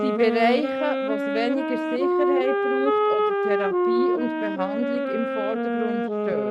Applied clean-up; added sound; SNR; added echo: neural mask model RNNoise.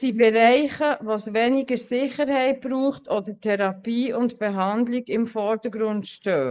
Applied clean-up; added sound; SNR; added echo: neural mask model Resemble Enhance denoiser.